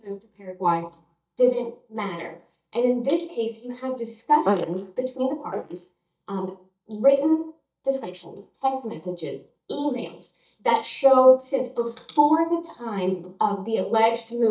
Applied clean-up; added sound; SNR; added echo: neural mask model DeepFilterNet 3.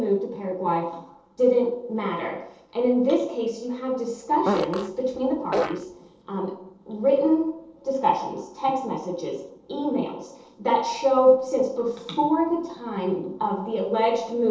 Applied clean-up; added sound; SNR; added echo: neural separator model SepFormer DNS4.